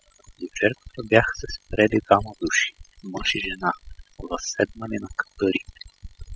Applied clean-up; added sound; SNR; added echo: classical method spectral subtraction.